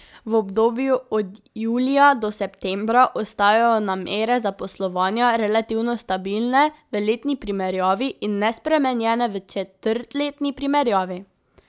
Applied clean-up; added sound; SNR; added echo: none; none; none; none.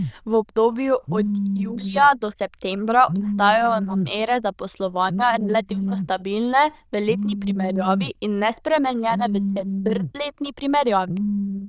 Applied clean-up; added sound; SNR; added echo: neural diffusion model UNIVERSE++.